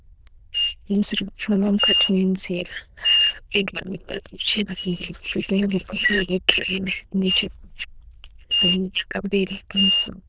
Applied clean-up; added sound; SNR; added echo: neural diffusion model UNIVERSE++.